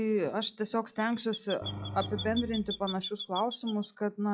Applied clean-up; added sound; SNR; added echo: classical method log-MMSE.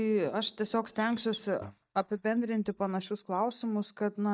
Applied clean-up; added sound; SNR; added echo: neural mask model DeepFilterNet 3.